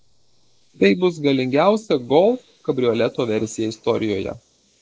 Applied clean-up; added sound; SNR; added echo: neural mask model Resemble Enhance denoiser.